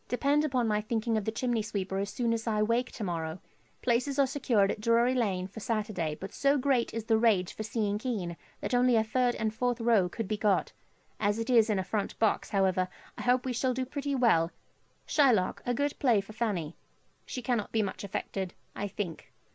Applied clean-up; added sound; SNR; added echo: none; none; none; none.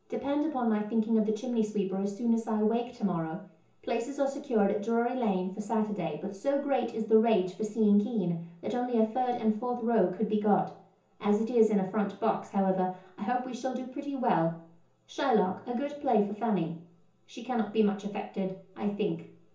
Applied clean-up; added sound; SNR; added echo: none; none; none; reverberation time 0.6 s.